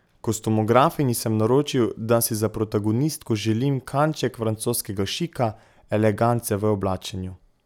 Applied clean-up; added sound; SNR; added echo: none; none; none; none.